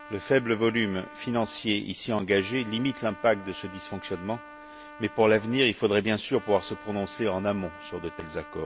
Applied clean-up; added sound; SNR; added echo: none; Trumpet; 18 dB; none.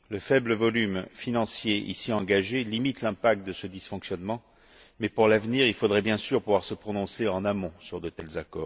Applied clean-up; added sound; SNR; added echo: none; none; none; none.